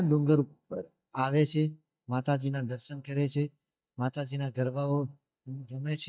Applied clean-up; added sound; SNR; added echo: neural mask model DeepFilterNet 3.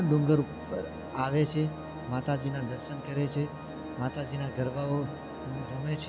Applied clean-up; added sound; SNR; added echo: none; Organ; 12 dB; none.